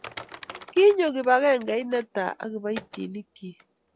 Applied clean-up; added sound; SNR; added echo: none; Typing; 20 dB; none.